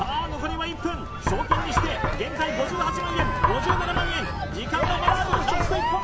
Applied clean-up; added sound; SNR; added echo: none; Knock; 0 dB; reverberation time 1.0 s.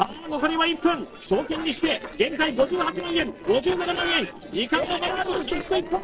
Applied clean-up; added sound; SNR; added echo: neural separator model SepFormer DNS4.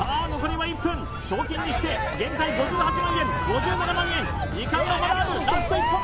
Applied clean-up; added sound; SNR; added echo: none; none; none; none.